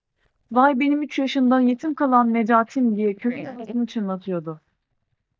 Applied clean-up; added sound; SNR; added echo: neural mask model DeepFilterNet 3.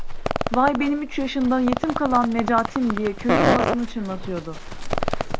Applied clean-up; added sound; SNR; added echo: none; Livestock, farm animals, working animals + Fart; 1 dB; none.